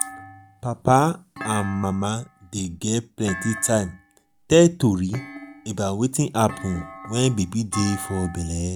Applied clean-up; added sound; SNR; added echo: none; Thump, thud; 16 dB; none.